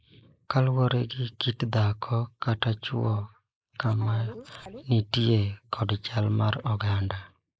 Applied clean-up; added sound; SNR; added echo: neural mask model Resemble Enhance denoiser.